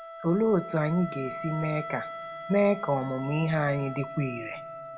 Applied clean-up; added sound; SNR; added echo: none; Wind instrument, woodwind instrument; 11 dB; reverberation time 1.7 s.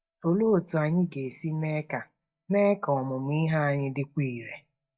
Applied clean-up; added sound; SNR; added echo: neural mask model DeepFilterNet 3.